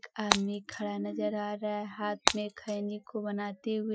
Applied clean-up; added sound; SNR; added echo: classical method Wiener filter.